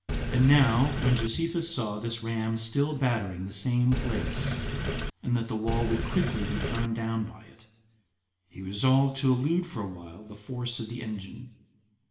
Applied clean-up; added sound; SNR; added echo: none; Sink (filling or washing); 1 dB; reverberation time 0.8 s.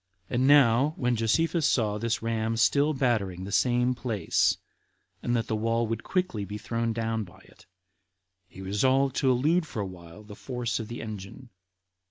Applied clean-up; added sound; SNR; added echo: none; none; none; none.